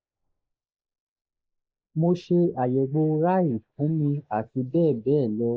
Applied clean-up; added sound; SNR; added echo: neural mask model Resemble Enhance denoiser.